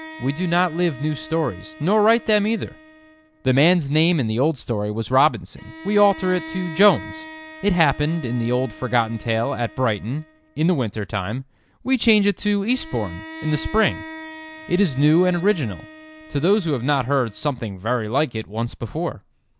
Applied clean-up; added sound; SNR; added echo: none; Bowed string instrument; 18 dB; none.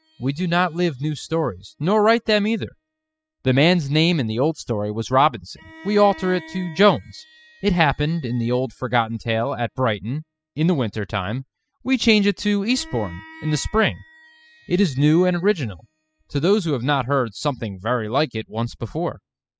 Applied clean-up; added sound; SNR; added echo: classical method spectral subtraction.